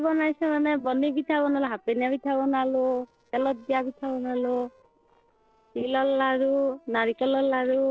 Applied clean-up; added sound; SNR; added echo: neural separator model SepFormer DNS4.